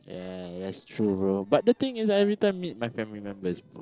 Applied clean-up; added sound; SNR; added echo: neural separator model SepFormer DNS4.